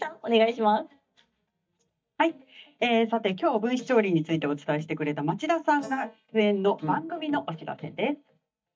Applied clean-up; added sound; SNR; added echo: neural mask model DeepFilterNet 3.